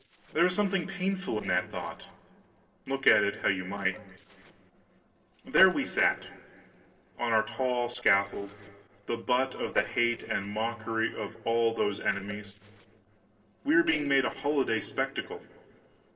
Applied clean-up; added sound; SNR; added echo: neural separator model SepFormer DNS4.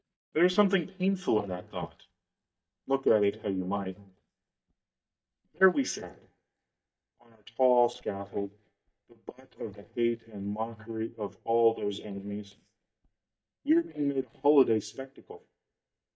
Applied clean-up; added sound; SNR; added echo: neural mask model DeepFilterNet 3.